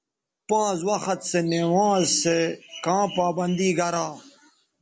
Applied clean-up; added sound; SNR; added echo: none; none; none; none.